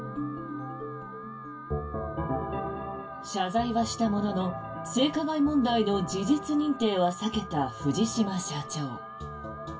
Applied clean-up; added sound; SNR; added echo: none; Alarm; 14 dB; reverberation time 0.2 s.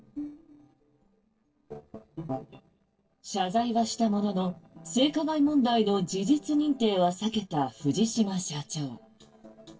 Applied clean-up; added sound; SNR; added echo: neural separator model SepFormer DNS4.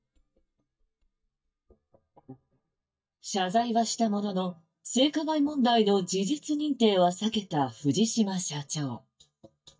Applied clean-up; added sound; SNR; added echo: neural mask model DeepFilterNet 3.